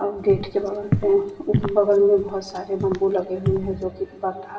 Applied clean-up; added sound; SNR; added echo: none; Walk, footsteps; 7 dB; reverberation time 0.8 s.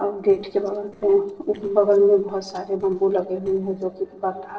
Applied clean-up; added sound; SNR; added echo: neural separator model SepFormer DNS4.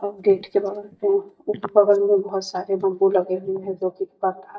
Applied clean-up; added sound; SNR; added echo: neural mask model DeepFilterNet 3.